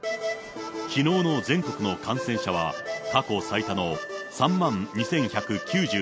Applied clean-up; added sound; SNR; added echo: none; none; none; none.